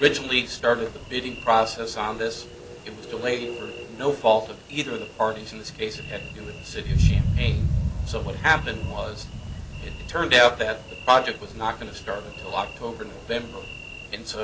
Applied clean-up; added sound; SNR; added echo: none; Thunder; 4 dB; none.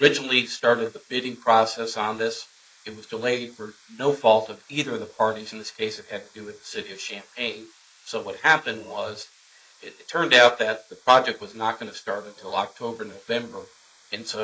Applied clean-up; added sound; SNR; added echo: neural mask model Resemble Enhance denoiser.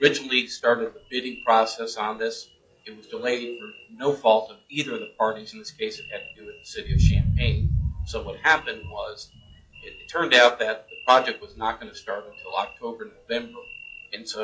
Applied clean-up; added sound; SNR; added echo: classical method log-MMSE.